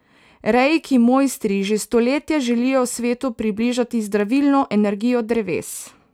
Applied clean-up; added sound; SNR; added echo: none; none; none; none.